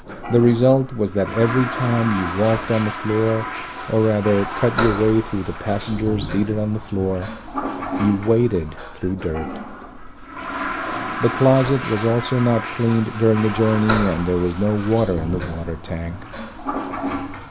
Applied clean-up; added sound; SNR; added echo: none; Toilet flush; 8 dB; none.